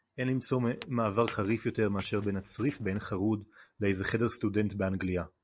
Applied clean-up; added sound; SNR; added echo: neural separator model SepFormer DNS4.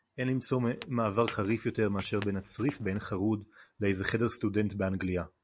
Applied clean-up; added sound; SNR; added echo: none; Squeak / Walk, footsteps; 17 dB; none.